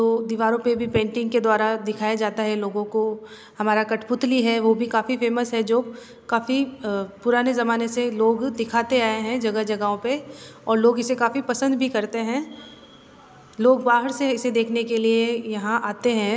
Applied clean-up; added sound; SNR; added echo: none; none; none; none.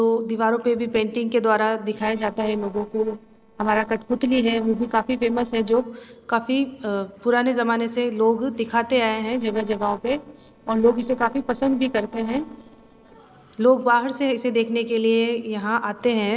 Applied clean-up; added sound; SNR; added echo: neural separator model SepFormer DNS4.